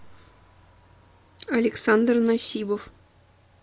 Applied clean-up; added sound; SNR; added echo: none; none; none; none.